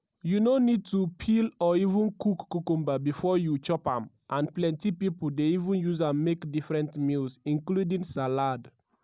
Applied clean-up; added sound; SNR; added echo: none; none; none; none.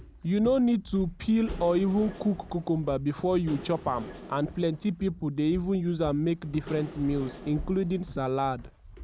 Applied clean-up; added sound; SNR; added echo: none; Engine / Mechanisms + Walk, footsteps; 15 dB; none.